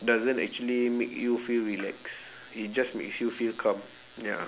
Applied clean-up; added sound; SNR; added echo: none; none; none; none.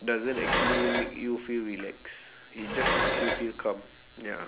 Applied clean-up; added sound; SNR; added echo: none; Dishes, pots, and pans; -2 dB; none.